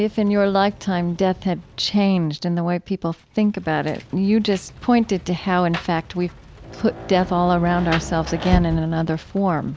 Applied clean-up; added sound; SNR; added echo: none; Rain; 13 dB; none.